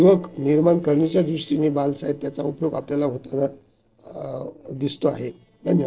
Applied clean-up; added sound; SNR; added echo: neural separator model SepFormer DNS4.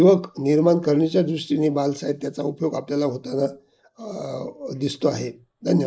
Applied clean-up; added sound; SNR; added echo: neural mask model Resemble Enhance denoiser.